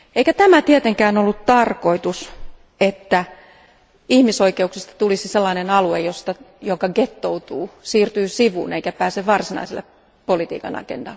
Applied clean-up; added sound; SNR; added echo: none; none; none; none.